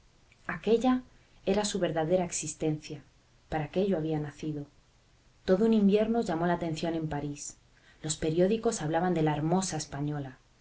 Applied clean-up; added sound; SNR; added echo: none; none; none; none.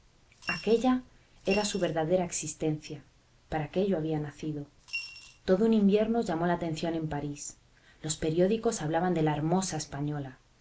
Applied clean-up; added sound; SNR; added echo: none; Coin (dropping) / Glass; 12 dB; none.